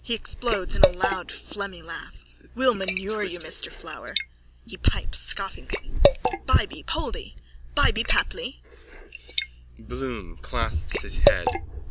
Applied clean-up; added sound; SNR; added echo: none; Liquid; 0 dB; none.